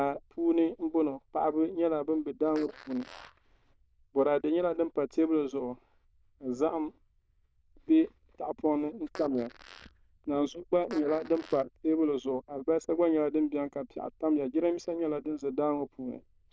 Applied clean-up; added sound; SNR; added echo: neural diffusion model UNIVERSE++.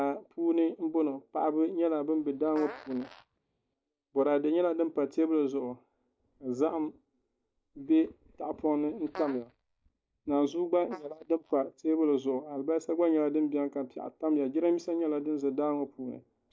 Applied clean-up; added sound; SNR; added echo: neural mask model DeepFilterNet 3.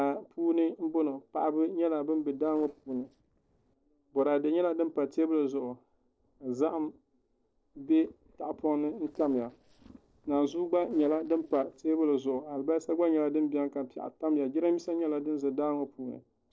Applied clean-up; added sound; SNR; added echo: neural separator model SepFormer DNS4.